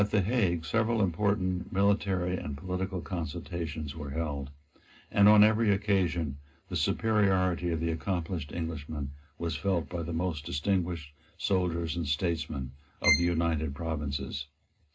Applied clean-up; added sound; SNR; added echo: none; Bowed string instrument; 4 dB; reverberation time 0.2 s.